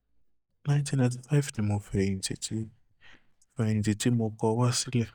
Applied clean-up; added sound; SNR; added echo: neural mask model DeepFilterNet 3.